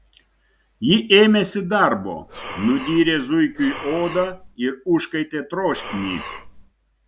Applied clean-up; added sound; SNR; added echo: none; Breathing; 13 dB; none.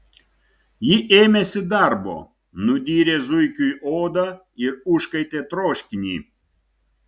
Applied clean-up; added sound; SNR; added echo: none; none; none; none.